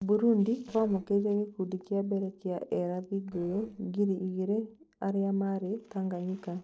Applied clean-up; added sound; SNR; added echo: neural separator model SepFormer DNS4.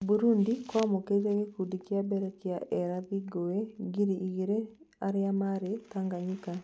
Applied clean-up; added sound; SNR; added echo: none; none; none; none.